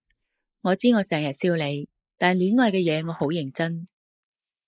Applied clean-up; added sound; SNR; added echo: neural mask model Resemble Enhance denoiser.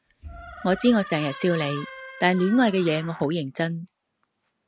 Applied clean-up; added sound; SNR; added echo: none; Door; 15 dB; none.